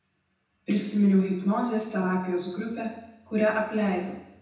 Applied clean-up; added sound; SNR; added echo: none; none; none; reverberation time 0.9 s.